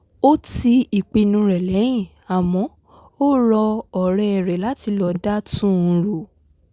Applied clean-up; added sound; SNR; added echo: none; none; none; none.